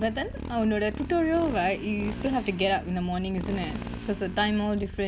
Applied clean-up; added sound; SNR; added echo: none; Motorcycle; 10 dB; none.